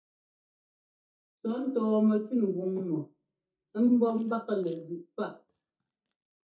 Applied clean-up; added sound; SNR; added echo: neural mask model DeepFilterNet 3.